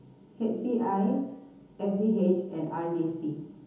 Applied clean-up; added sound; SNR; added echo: none; none; none; reverberation time 1.3 s.